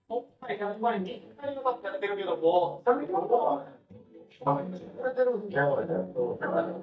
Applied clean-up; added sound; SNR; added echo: neural mask model DeepFilterNet 3.